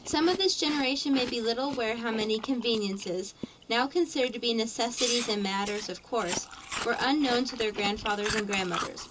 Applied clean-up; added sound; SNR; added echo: none; Chewing, mastication; 10 dB; reverberation time 0.2 s.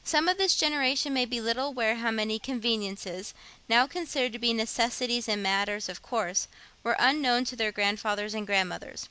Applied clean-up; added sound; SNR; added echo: none; none; none; none.